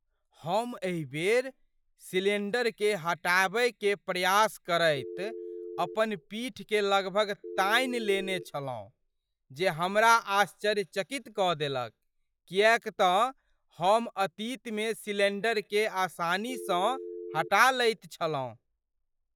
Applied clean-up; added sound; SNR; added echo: classical method log-MMSE.